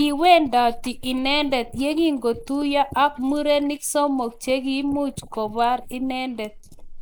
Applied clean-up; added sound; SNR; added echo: neural mask model Resemble Enhance denoiser.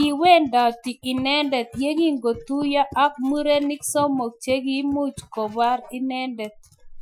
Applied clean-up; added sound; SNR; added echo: classical method Wiener filter.